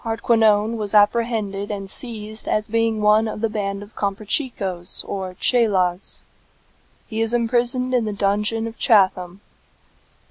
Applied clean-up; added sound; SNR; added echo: none; none; none; none.